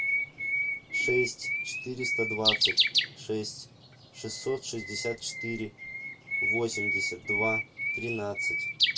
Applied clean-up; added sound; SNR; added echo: none; Bird; -4 dB; reverberation time 0.1 s.